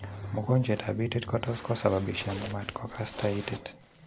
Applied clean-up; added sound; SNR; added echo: none; Zipper (clothing); 17 dB; none.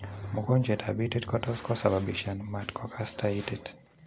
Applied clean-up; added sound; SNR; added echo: none; none; none; none.